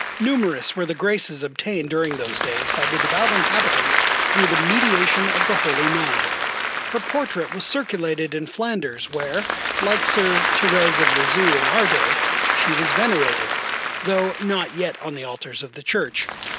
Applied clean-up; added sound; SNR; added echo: none; Applause; -2 dB; none.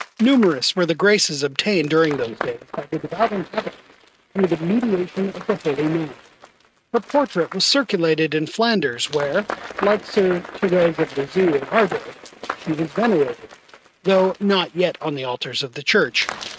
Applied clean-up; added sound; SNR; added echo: neural mask model RNNoise.